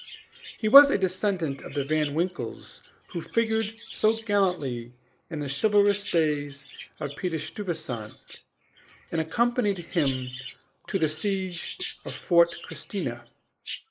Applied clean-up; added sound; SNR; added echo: neural mask model Resemble Enhance denoiser.